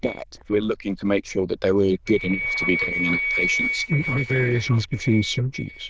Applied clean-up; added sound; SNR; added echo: neural diffusion model UNIVERSE++.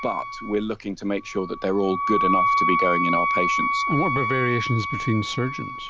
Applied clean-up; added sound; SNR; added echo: none; Wind instrument, woodwind instrument; -1 dB; none.